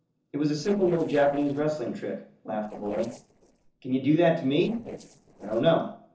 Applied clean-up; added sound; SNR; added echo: neural separator model SepFormer DNS4.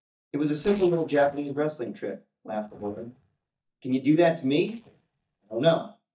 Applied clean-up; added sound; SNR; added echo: neural mask model DeepFilterNet 3.